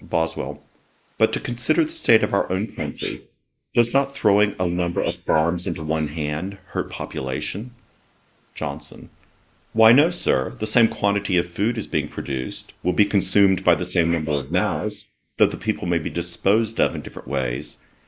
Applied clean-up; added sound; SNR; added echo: neural mask model Resemble Enhance denoiser.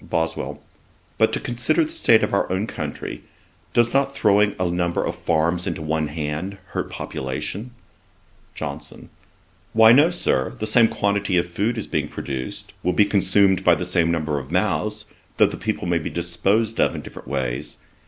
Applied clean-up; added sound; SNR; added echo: none; none; none; none.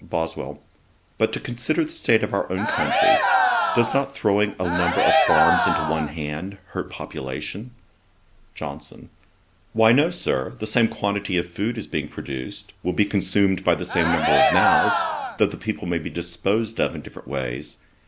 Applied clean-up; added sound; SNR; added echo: none; Cheering; -3 dB; none.